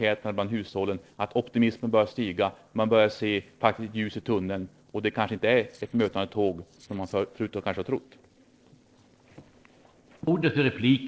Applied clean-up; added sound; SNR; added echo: neural separator model SepFormer DNS4.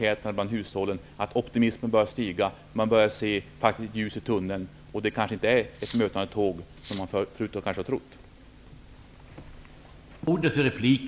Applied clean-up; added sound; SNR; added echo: none; Cutlery, silverware; 8 dB; none.